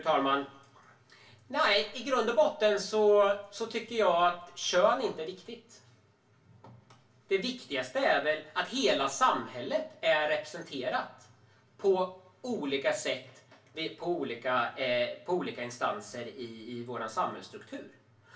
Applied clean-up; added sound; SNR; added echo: none; none; none; reverberation time 0.3 s.